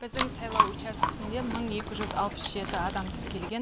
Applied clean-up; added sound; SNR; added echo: none; Chewing, mastication; -4 dB; none.